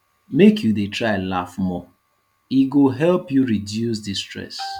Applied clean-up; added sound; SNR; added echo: none; none; none; none.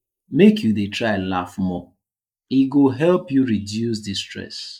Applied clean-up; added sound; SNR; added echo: neural mask model Resemble Enhance denoiser.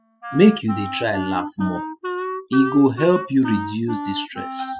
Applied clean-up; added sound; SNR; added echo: classical method spectral subtraction.